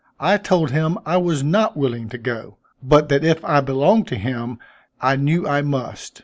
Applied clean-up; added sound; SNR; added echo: none; none; none; none.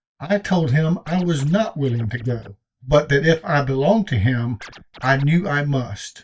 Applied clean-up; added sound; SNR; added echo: neural mask model DeepFilterNet 3.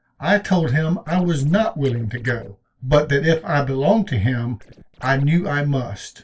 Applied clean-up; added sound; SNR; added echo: neural separator model SepFormer DNS4.